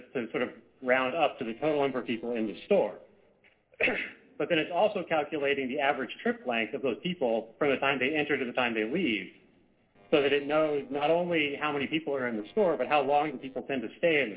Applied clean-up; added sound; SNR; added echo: neural separator model SepFormer DNS4.